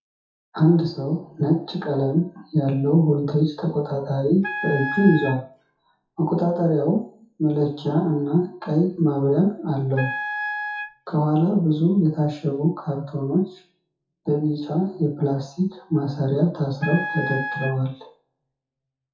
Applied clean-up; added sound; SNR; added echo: classical method WPE with log-MMSE.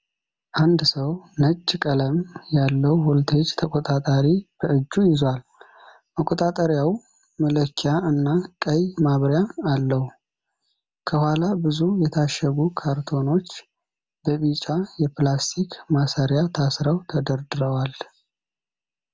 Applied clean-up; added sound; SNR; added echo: none; none; none; none.